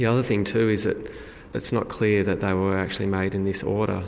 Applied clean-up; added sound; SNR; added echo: none; none; none; none.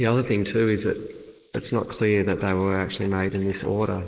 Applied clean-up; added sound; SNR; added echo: neural mask model Resemble Enhance denoiser.